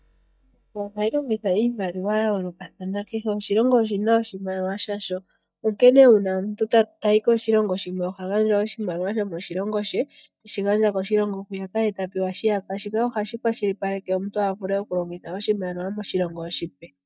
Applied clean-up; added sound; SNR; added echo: neural mask model DeepFilterNet 3.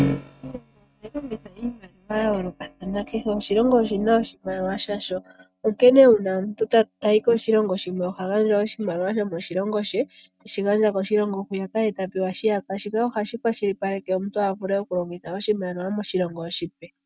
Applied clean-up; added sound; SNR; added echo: neural mask model RNNoise.